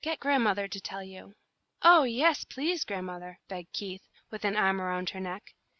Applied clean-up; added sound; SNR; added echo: none; none; none; none.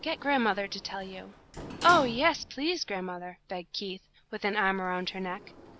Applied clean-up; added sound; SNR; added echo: none; Sliding door; 15 dB; none.